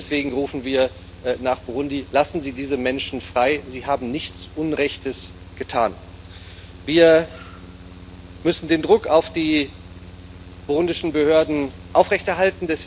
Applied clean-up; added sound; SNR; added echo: none; Mechanical fan; 18 dB; none.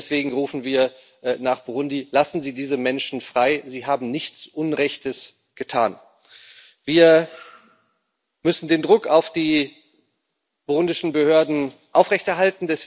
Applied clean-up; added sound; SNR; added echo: none; none; none; none.